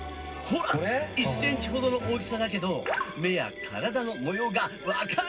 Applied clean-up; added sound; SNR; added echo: none; Mechanisms; 17 dB; reverberation time 0.4 s.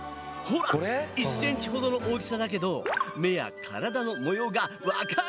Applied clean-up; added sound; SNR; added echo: none; none; none; none.